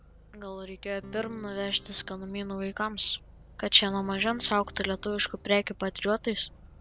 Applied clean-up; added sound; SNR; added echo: none; Acoustic guitar / Strum + Motor vehicle (road); 19 dB; none.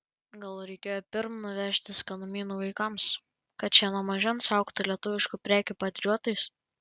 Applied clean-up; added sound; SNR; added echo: none; none; none; none.